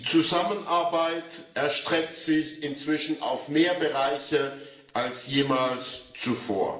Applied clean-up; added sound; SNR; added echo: none; none; none; reverberation time 0.8 s.